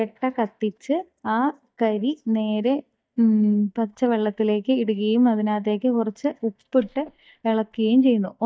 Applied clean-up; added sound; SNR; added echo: neural mask model DeepFilterNet 3.